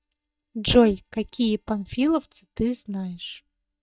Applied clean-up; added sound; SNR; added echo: neural mask model DeepFilterNet 3.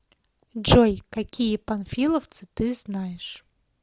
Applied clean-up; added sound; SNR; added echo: none; none; none; none.